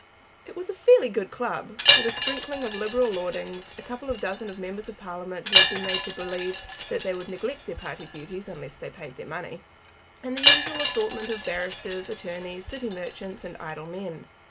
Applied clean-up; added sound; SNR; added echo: none; Wind chime; -2 dB; none.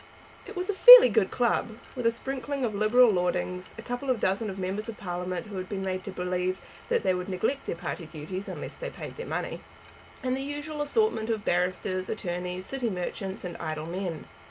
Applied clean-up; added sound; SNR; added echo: none; none; none; none.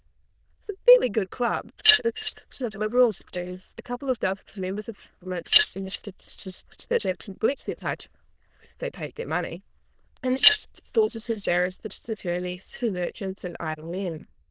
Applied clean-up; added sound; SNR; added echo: neural diffusion model UNIVERSE++.